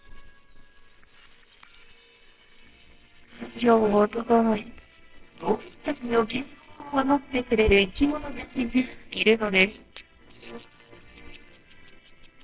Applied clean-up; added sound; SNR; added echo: neural separator model SepFormer WHAMR!.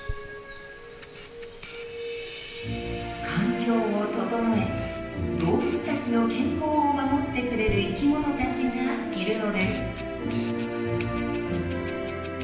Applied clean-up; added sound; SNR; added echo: none; Camera; 16 dB; reverberation time 0.9 s.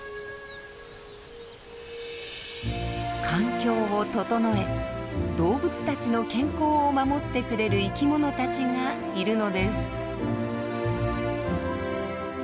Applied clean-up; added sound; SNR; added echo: none; none; none; none.